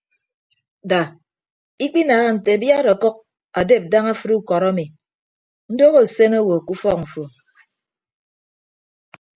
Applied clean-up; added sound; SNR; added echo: none; none; none; none.